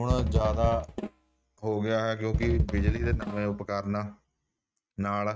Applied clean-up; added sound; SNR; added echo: neural mask model RNNoise.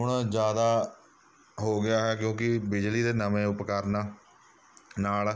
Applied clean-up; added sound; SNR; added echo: none; none; none; none.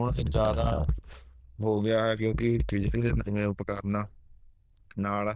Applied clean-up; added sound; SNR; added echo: neural diffusion model UNIVERSE++.